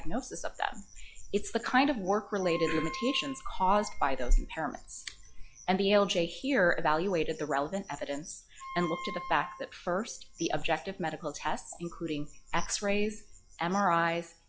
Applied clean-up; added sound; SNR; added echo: classical method log-MMSE.